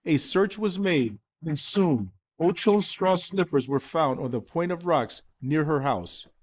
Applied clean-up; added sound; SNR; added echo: neural mask model Resemble Enhance denoiser.